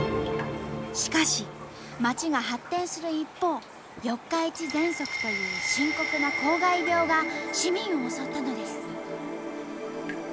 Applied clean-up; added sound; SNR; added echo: none; Raindrop; 16 dB; none.